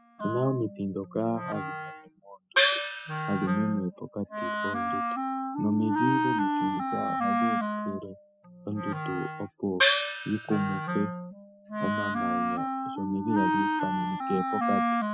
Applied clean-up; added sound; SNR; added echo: classical method spectral subtraction.